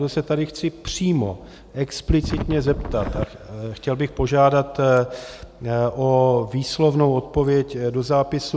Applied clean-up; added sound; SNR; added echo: none; Wind; 5 dB; none.